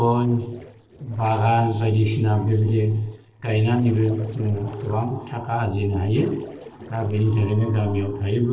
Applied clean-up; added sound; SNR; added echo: neural separator model SepFormer DNS4.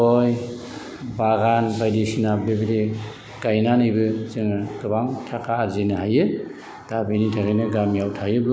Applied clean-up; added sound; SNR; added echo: none; none; none; none.